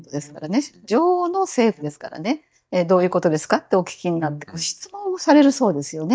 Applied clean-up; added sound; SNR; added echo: neural mask model DeepFilterNet 3.